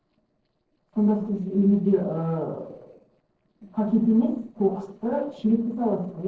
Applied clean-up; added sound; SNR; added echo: neural separator model SepFormer DNS4.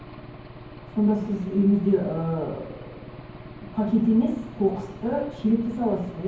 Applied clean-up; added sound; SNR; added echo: none; Engine / Aircraft; 16 dB; reverberation time 0.9 s.